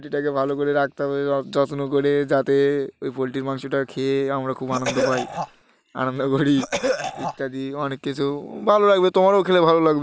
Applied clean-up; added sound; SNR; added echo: none; Cough; 5 dB; none.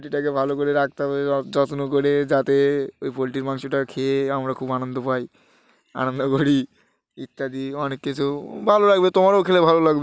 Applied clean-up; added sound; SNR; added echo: none; none; none; none.